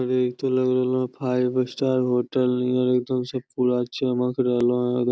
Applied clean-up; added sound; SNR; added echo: none; none; none; none.